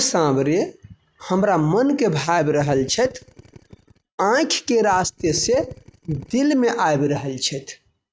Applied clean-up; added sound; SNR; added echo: neural mask model RNNoise.